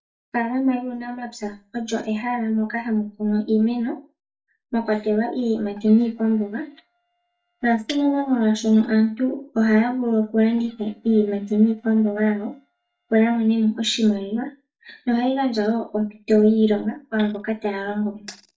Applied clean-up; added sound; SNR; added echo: neural mask model DeepFilterNet 3.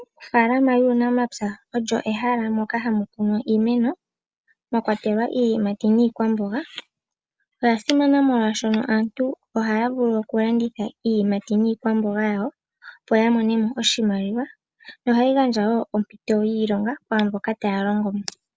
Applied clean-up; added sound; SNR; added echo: none; none; none; none.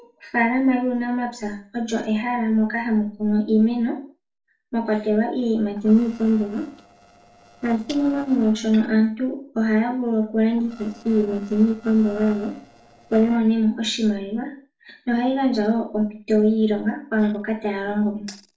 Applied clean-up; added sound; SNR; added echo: neural separator model SepFormer DNS4.